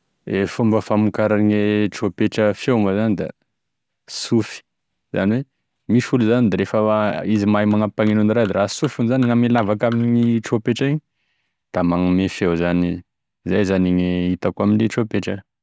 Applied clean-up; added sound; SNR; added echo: none; none; none; none.